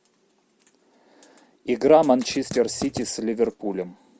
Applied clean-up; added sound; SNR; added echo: none; Writing; 12 dB; none.